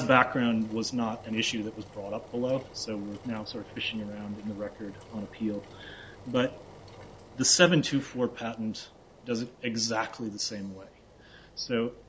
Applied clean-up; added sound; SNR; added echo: none; Engine; 19 dB; none.